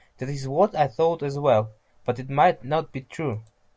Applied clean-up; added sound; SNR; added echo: none; none; none; none.